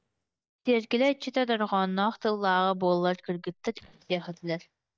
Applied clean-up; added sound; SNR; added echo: neural mask model DeepFilterNet 3.